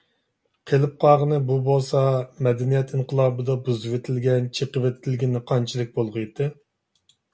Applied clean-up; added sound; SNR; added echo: none; none; none; none.